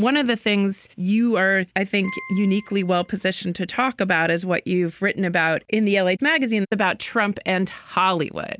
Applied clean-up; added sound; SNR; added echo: none; Piano; 19 dB; none.